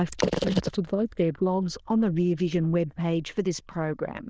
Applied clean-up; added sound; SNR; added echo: neural diffusion model UNIVERSE++.